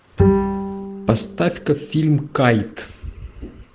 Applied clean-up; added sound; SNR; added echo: none; Bowed string instrument; 3 dB; none.